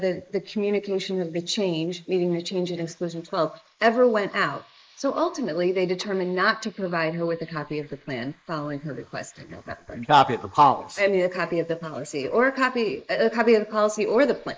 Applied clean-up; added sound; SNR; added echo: neural mask model Resemble Enhance denoiser.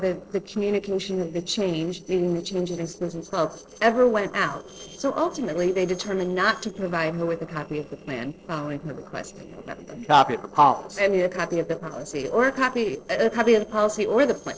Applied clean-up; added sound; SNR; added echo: neural separator model SepFormer DNS4.